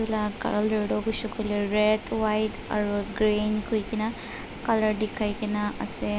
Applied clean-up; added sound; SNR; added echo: none; none; none; none.